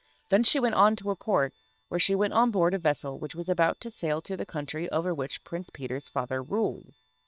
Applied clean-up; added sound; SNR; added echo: neural separator model SepFormer WHAM!.